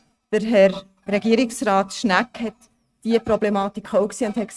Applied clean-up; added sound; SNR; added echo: neural mask model RNNoise.